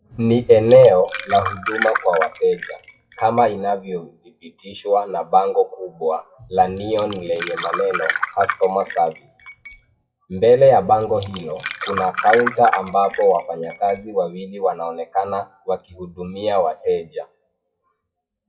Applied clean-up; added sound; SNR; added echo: classical method WPE with log-MMSE.